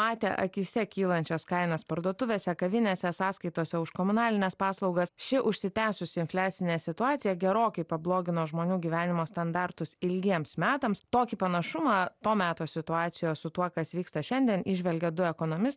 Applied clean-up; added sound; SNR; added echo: none; none; none; none.